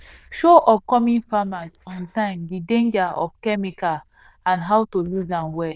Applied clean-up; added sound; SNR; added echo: neural diffusion model UNIVERSE++.